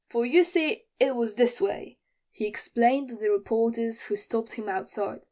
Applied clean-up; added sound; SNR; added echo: none; none; none; none.